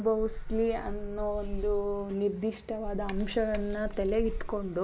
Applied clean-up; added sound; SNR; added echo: none; Meow; 5 dB; none.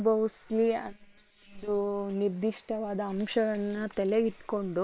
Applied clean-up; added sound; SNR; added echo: neural separator model SepFormer WHAM!.